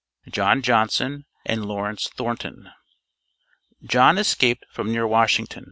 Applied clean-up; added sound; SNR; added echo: none; none; none; none.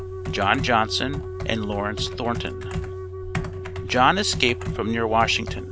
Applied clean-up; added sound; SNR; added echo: none; Computer keyboard + Wind instrument, woodwind instrument; 6 dB; none.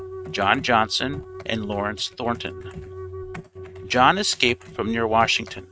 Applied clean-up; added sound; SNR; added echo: neural mask model RNNoise.